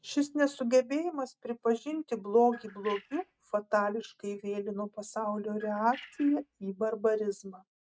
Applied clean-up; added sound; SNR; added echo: neural mask model RNNoise.